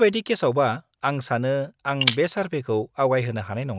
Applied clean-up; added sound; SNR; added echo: none; Shatter; 8 dB; none.